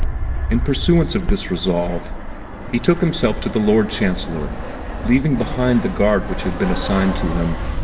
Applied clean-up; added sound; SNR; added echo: none; Fixed-wing aircraft, airplane; 4 dB; reverberation time 1.8 s.